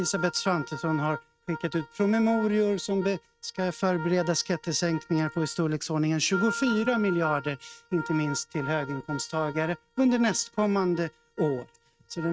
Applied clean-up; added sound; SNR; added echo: neural mask model RNNoise.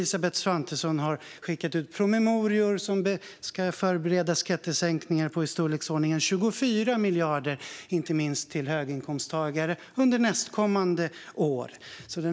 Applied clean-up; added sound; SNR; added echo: none; none; none; none.